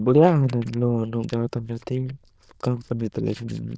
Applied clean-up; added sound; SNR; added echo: neural diffusion model UNIVERSE++.